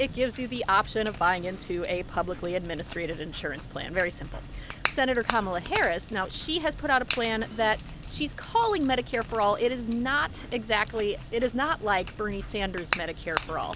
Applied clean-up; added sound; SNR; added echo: none; Crack / Crackle; 10 dB; none.